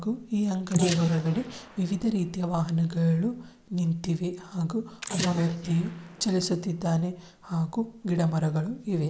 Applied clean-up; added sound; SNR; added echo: neural mask model Resemble Enhance denoiser.